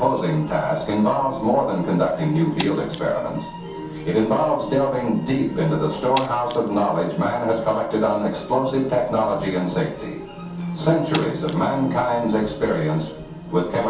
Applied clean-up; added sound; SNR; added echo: none; Shatter; 18 dB; reverberation time 0.6 s.